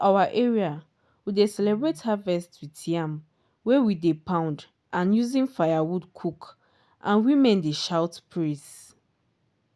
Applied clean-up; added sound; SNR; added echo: none; none; none; none.